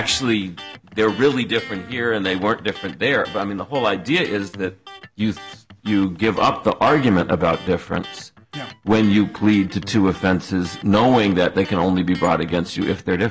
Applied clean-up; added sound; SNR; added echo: none; Electric guitar; 19 dB; none.